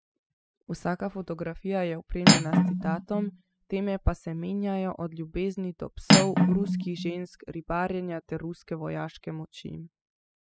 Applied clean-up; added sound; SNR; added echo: classical method spectral subtraction.